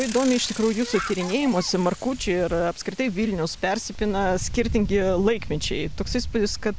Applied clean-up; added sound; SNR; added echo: none; Bicycle; 12 dB; none.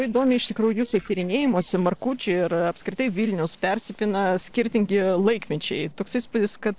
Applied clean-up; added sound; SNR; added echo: neural separator model SepFormer DNS4.